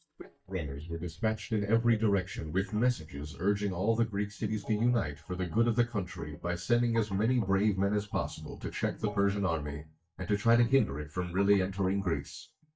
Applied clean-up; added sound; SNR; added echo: neural mask model DeepFilterNet 3.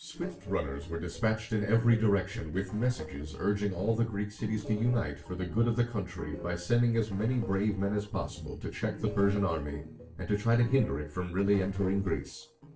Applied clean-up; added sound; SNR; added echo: neural separator model SepFormer DNS4.